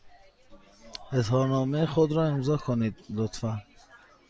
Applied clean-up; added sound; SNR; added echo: none; none; none; none.